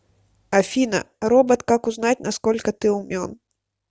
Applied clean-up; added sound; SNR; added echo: none; none; none; none.